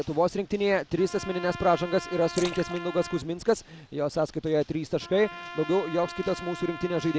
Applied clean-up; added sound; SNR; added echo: none; Trumpet + Splash, splatter; 14 dB; none.